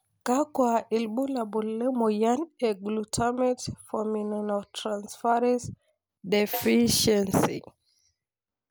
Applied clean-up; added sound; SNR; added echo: none; Snare drum; 15 dB; none.